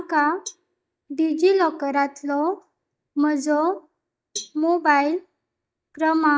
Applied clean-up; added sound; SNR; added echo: neural mask model DeepFilterNet 3.